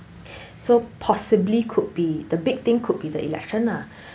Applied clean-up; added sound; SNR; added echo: none; none; none; none.